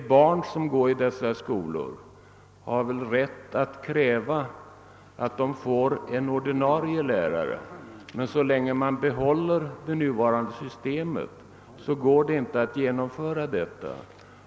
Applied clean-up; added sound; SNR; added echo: none; none; none; none.